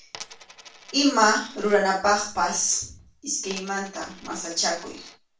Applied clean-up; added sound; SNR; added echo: none; Coin (dropping); 19 dB; reverberation time 0.3 s.